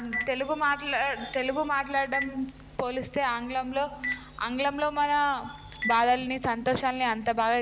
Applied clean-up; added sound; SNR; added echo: none; Telephone; 12 dB; none.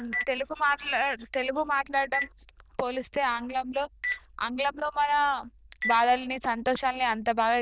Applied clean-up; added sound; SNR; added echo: neural diffusion model UNIVERSE++.